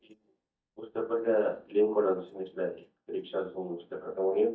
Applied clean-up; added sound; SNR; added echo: neural mask model DeepFilterNet 3.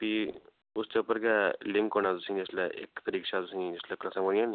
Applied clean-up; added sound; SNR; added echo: none; none; none; none.